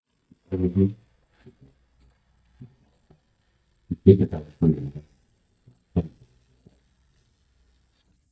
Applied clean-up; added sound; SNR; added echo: neural mask model DeepFilterNet 3.